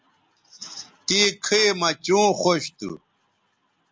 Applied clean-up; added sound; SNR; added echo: none; none; none; none.